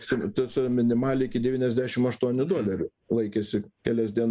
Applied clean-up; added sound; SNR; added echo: neural mask model Resemble Enhance denoiser.